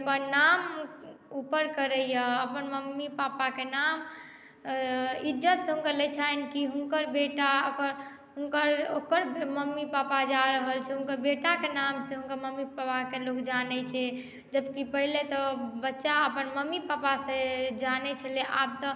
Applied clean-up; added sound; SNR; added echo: none; none; none; none.